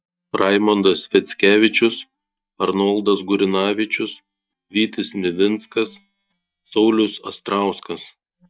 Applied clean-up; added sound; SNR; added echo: neural mask model DeepFilterNet 3.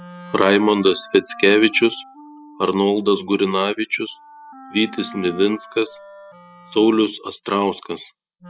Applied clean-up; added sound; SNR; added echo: classical method spectral subtraction.